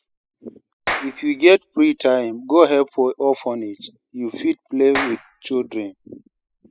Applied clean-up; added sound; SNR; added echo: classical method spectral subtraction.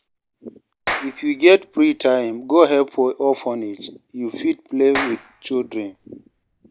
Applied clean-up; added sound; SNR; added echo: none; Clapping; 12 dB; none.